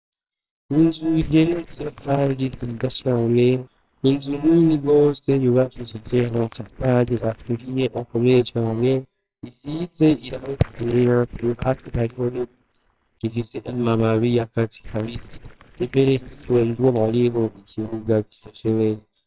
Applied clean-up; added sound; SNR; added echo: neural separator model SepFormer WHAMR!.